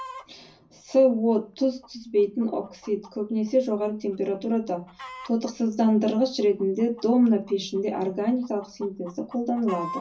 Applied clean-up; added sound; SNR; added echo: none; Chicken, rooster; 20 dB; reverberation time 0.4 s.